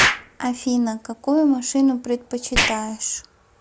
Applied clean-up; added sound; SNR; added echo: none; Explosion; 4 dB; none.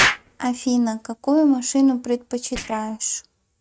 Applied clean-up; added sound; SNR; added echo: neural mask model RNNoise.